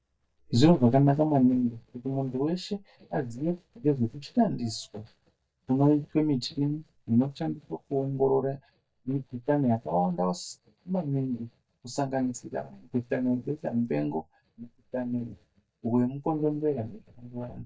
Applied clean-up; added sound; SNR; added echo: neural mask model DeepFilterNet 3.